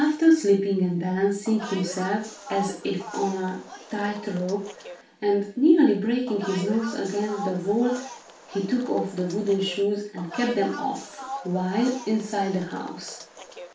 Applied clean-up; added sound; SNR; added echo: none; Bus; 14 dB; reverberation time 0.3 s.